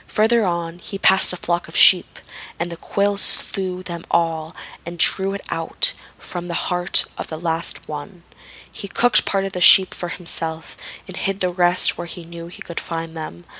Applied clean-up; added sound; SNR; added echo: none; none; none; none.